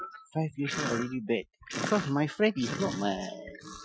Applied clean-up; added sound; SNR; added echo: classical method Wiener filter.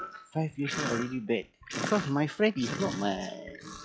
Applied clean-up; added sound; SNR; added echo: classical method log-MMSE.